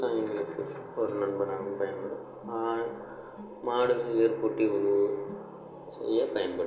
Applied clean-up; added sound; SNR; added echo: none; Guitar; 19 dB; reverberation time 0.4 s.